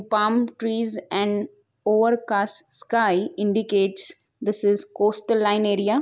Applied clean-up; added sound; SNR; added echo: none; none; none; none.